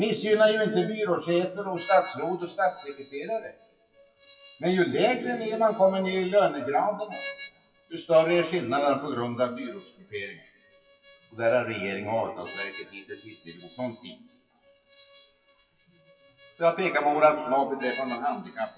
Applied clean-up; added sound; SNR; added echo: classical method WPE with log-MMSE.